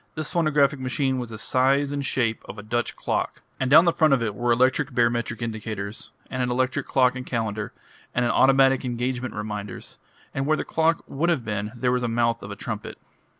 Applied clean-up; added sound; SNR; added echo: none; none; none; none.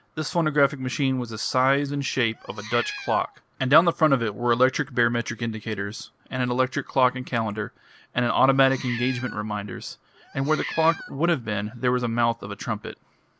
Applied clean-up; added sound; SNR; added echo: none; Meow; 14 dB; none.